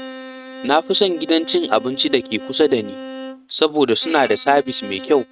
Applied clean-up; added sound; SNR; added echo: neural mask model RNNoise.